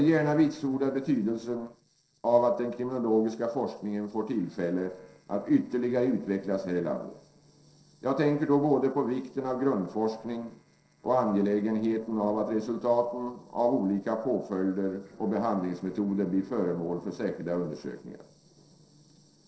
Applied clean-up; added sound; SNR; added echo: neural separator model SepFormer DNS4.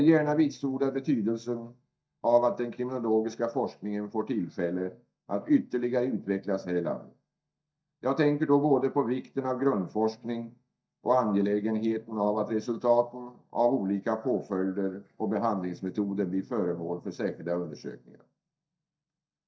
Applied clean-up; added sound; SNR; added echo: neural mask model DeepFilterNet 3.